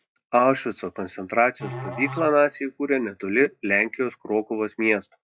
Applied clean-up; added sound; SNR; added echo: classical method log-MMSE.